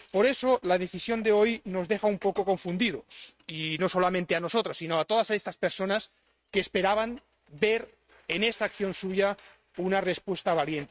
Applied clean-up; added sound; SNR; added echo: neural mask model RNNoise.